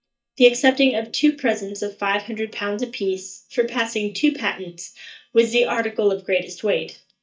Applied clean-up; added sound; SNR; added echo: neural mask model DeepFilterNet 3.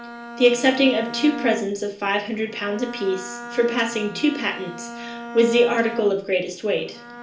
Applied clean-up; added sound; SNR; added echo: none; Bowed string instrument; 12 dB; reverberation time 0.4 s.